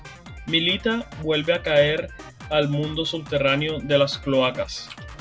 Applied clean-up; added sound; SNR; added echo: none; Drum kit; 17 dB; none.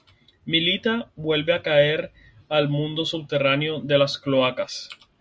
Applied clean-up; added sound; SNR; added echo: none; none; none; none.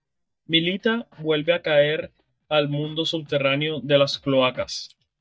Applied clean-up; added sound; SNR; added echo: neural mask model DeepFilterNet 3.